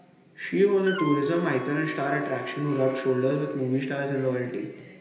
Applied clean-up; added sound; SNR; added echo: none; Wind instrument, woodwind instrument; 11 dB; reverberation time 1.4 s.